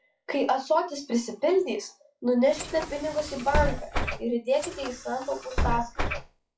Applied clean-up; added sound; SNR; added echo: classical method WPE with log-MMSE.